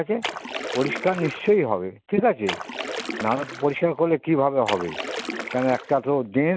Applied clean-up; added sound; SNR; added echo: none; Splash, splatter; 9 dB; none.